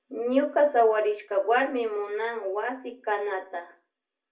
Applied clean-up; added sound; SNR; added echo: none; none; none; reverberation time 0.3 s.